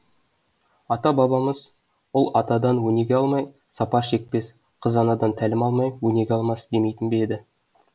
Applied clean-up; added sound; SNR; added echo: none; none; none; none.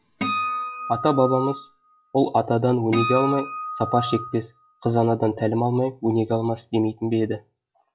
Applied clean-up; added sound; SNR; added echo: classical method log-MMSE.